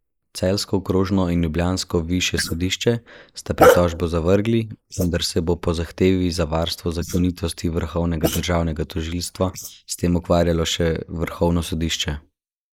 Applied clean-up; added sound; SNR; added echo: neural mask model Resemble Enhance denoiser.